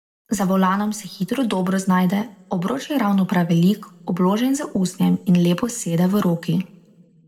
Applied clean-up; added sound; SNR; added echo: none; none; none; reverberation time 0.4 s.